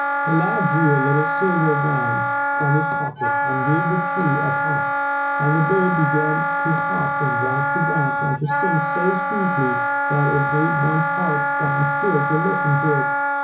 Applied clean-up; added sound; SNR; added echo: none; Wind instrument, woodwind instrument; -2 dB; reverberation time 0.5 s.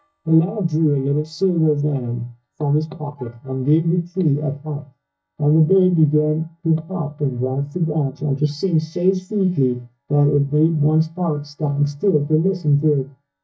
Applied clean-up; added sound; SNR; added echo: neural mask model DeepFilterNet 3.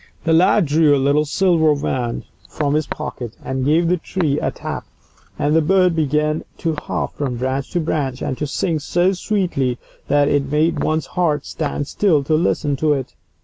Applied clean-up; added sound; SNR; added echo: none; none; none; none.